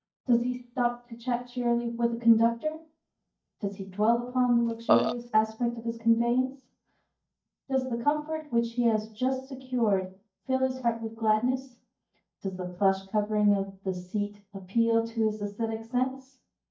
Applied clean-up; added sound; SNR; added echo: neural mask model DeepFilterNet 3.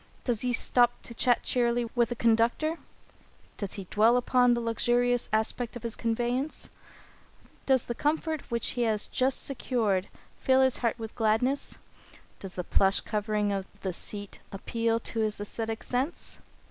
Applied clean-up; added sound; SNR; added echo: none; none; none; none.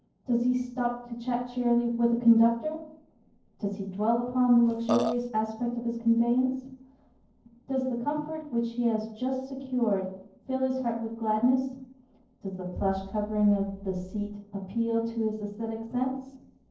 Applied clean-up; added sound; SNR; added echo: neural separator model SepFormer DNS4.